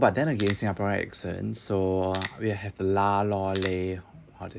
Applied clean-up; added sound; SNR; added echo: none; Crackle; 10 dB; none.